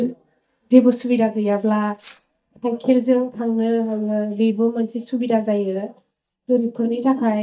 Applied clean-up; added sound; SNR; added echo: neural mask model DeepFilterNet 3.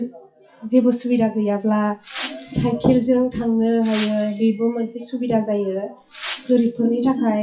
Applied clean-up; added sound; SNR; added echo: classical method WPE with log-MMSE.